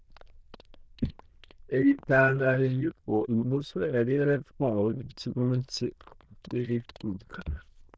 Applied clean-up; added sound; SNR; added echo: neural diffusion model UNIVERSE++.